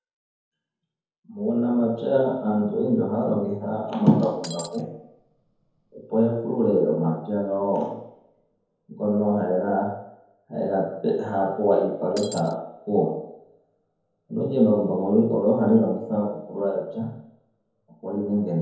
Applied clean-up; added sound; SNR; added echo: none; Shatter; 13 dB; reverberation time 0.9 s.